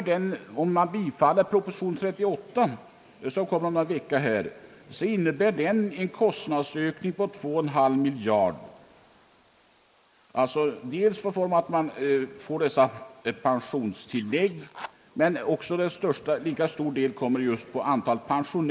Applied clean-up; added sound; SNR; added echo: neural mask model Resemble Enhance denoiser.